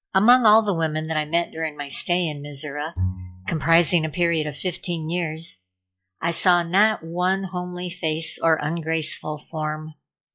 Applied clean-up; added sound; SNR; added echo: classical method log-MMSE.